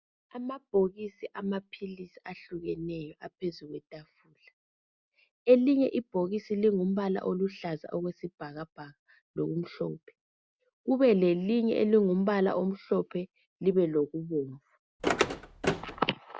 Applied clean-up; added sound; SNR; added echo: none; Car; 1 dB; none.